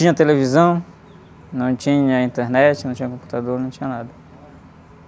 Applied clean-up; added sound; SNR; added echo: none; none; none; none.